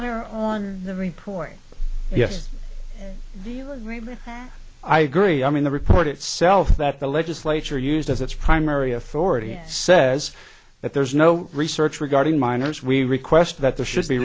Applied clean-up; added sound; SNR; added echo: none; none; none; none.